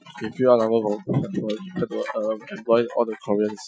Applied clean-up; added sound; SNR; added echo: classical method Wiener filter.